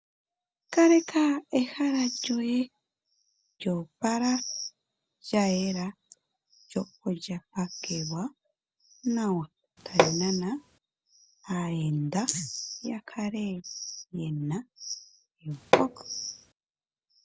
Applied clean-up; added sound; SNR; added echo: none; Hammer; -2 dB; none.